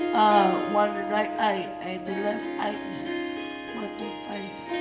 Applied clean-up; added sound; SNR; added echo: none; Harp; 4 dB; reverberation time 0.9 s.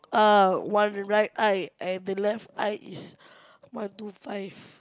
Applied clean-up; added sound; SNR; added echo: none; none; none; none.